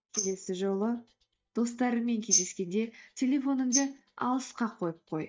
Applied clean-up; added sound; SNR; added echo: neural mask model DeepFilterNet 3.